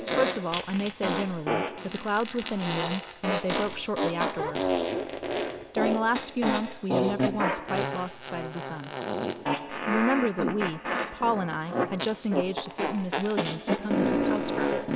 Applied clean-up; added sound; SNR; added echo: none; Fart; -1 dB; none.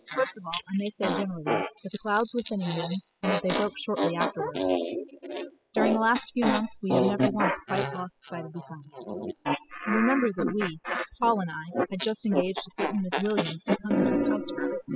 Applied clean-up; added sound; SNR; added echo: classical method spectral subtraction.